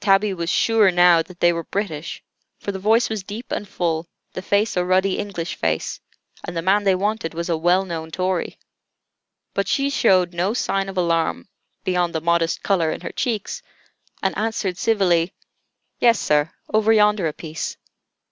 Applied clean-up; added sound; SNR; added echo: none; none; none; none.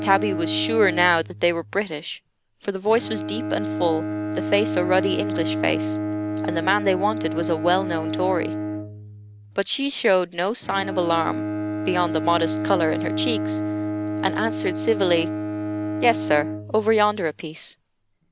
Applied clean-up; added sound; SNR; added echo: none; Bowed string instrument; 4 dB; none.